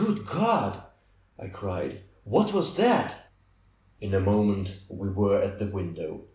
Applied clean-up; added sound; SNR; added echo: none; none; none; none.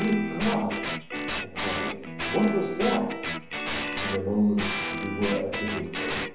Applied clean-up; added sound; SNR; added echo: none; Guitar; 3 dB; reverberation time 2.8 s.